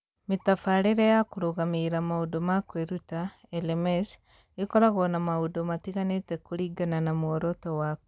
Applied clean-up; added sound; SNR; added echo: none; none; none; none.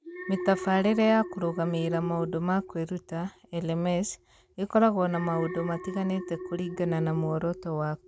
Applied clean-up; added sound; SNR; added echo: none; Alarm; 11 dB; none.